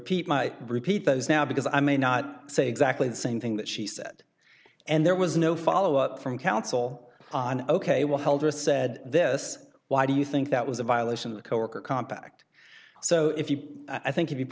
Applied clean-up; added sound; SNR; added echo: none; none; none; none.